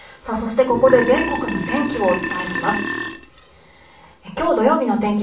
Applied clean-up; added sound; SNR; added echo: none; Burping, eructation; 5 dB; reverberation time 0.3 s.